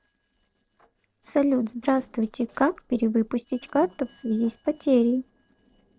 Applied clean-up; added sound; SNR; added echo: neural separator model SepFormer DNS4.